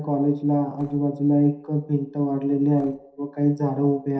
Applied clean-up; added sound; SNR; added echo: neural separator model SepFormer DNS4.